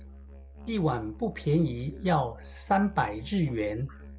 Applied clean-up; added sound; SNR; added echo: none; Musical instrument; 16 dB; none.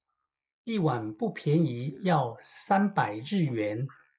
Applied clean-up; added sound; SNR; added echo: neural mask model Resemble Enhance denoiser.